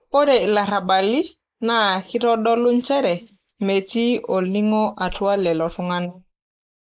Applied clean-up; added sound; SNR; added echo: neural mask model Resemble Enhance denoiser.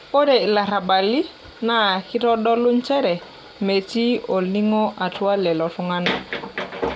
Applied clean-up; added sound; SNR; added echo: none; none; none; none.